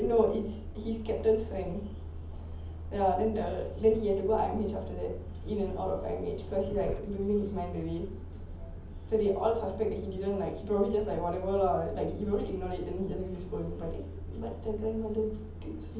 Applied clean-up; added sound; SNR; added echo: none; Truck; 8 dB; reverberation time 0.7 s.